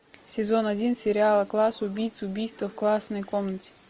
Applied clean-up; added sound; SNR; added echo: none; none; none; none.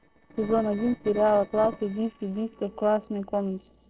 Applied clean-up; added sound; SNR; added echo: neural separator model SepFormer DNS4.